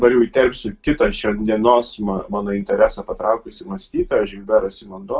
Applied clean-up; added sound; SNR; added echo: none; none; none; none.